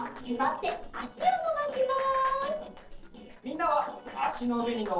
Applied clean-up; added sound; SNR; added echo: neural separator model SepFormer DNS4.